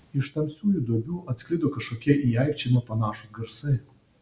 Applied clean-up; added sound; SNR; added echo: none; none; none; none.